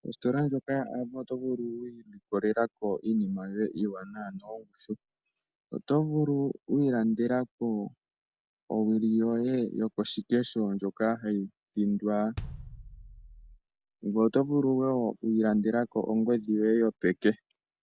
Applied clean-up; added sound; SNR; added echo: none; Bass drum; 15 dB; none.